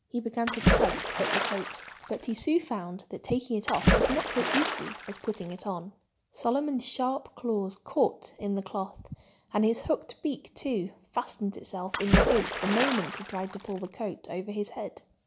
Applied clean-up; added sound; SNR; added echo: none; Splash, splatter; -2 dB; none.